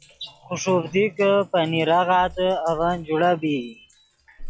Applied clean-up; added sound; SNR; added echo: classical method log-MMSE.